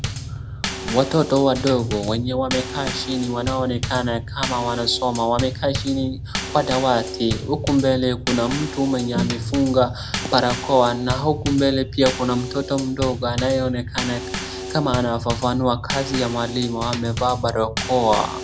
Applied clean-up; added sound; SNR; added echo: none; Bass drum / Snare drum / Drum kit; 7 dB; none.